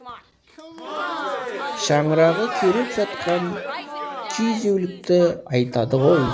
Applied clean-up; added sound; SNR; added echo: none; Crowd; 8 dB; none.